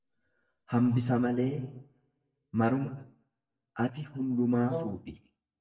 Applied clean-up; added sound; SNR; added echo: neural mask model DeepFilterNet 3.